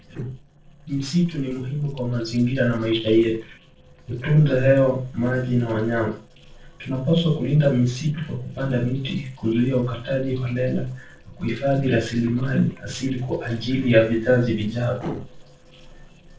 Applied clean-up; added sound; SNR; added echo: neural separator model SepFormer DNS4.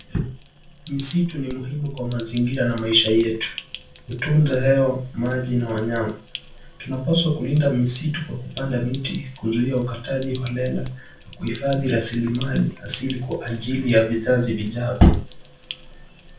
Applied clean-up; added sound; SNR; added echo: none; Sink (filling or washing); 16 dB; reverberation time 0.3 s.